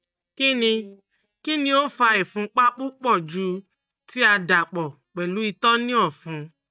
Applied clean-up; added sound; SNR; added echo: neural mask model DeepFilterNet 3.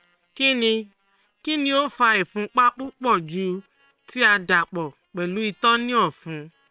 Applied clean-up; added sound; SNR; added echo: neural separator model SepFormer WHAM!.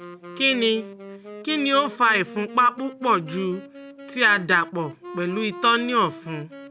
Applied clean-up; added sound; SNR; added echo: none; Wind instrument, woodwind instrument; 16 dB; none.